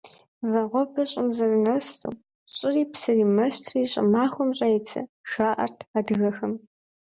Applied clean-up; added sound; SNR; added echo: none; none; none; none.